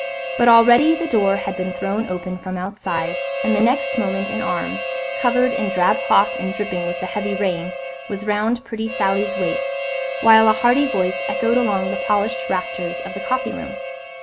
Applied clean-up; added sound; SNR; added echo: none; Harmonica; 5 dB; none.